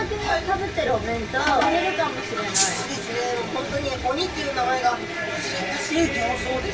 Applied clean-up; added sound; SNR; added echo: none; Rattle (instrument); -1 dB; reverberation time 0.2 s.